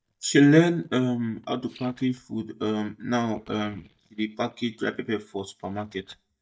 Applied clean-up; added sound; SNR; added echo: neural mask model DeepFilterNet 3.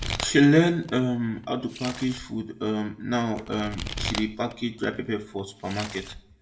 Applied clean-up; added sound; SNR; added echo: none; Domestic sounds, home sounds; 12 dB; reverberation time 0.4 s.